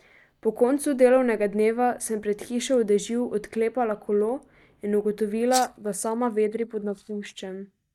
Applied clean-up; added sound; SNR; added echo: neural mask model DeepFilterNet 3.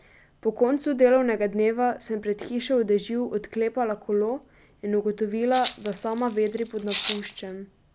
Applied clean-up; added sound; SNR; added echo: none; Rattle (instrument); 1 dB; none.